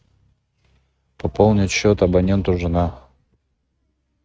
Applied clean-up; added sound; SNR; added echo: neural mask model RNNoise.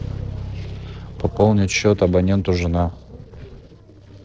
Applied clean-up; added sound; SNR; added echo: neural separator model SepFormer DNS4.